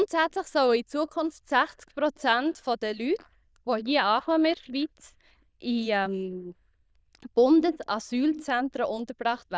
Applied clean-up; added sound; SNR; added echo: neural diffusion model UNIVERSE++.